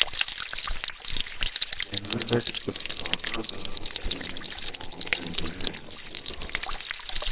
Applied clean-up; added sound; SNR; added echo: neural separator model SepFormer WHAMR!.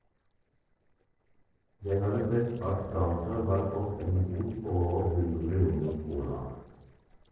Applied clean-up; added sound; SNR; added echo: neural separator model SepFormer DNS4.